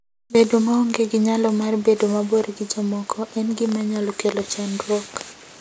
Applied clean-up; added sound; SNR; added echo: none; none; none; none.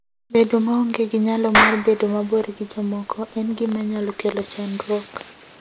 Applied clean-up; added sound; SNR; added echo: none; Clapping; 3 dB; none.